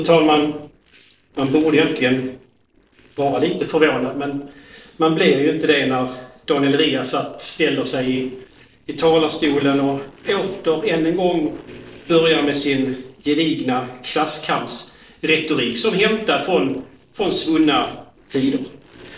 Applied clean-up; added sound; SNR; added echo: neural separator model SepFormer DNS4.